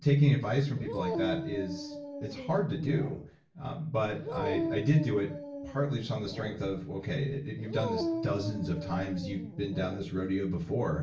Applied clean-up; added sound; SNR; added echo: none; Dog; 7 dB; reverberation time 0.3 s.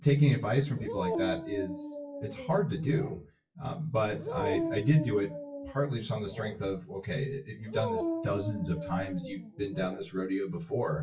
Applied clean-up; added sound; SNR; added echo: classical method WPE with log-MMSE.